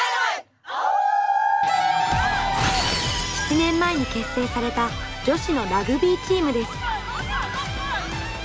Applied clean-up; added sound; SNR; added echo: none; none; none; none.